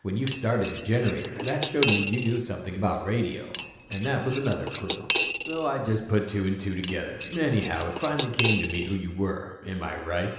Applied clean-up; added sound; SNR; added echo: none; Cutlery, silverware / Dishes, pots, and pans; -1 dB; reverberation time 1.1 s.